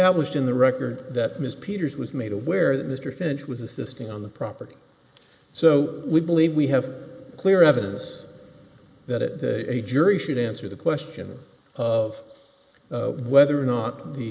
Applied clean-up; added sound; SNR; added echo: neural mask model Resemble Enhance denoiser.